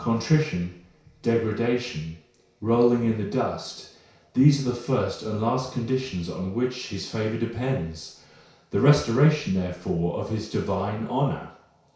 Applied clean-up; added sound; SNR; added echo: none; none; none; reverberation time 0.6 s.